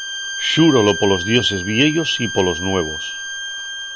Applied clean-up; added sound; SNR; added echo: none; Bowed string instrument; 8 dB; none.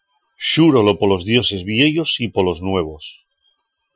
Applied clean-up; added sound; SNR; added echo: classical method Wiener filter.